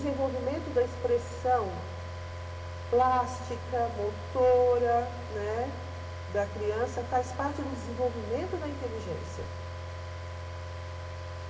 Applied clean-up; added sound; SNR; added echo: none; Car; 7 dB; reverberation time 2.8 s.